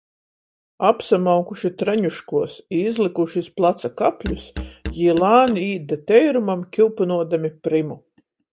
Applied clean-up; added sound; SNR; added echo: neural mask model DeepFilterNet 3.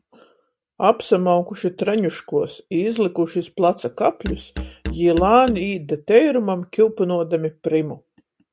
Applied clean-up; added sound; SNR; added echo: neural mask model RNNoise.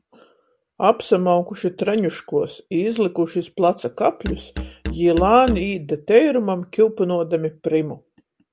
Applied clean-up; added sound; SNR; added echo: none; Musical instrument; 10 dB; none.